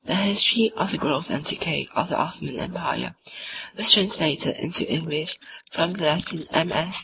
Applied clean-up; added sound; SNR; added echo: neural mask model Resemble Enhance denoiser.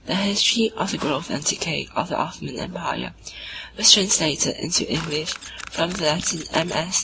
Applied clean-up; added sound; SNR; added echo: none; Camera + Whoosh, swoosh, swish; 17 dB; none.